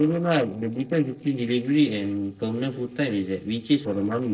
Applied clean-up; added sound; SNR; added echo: neural separator model SepFormer DNS4.